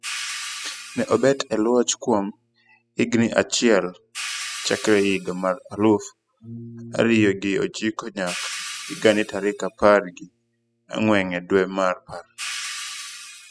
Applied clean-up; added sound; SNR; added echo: classical method spectral subtraction.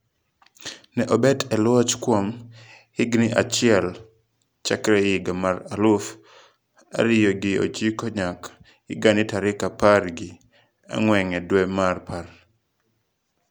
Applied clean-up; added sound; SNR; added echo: none; none; none; none.